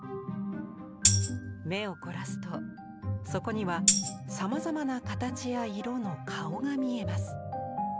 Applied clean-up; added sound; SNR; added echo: none; Tambourine; -3 dB; none.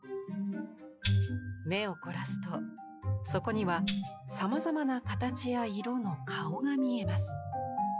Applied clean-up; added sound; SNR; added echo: classical method log-MMSE.